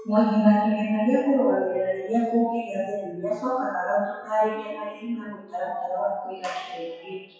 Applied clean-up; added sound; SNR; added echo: classical method WPE with log-MMSE.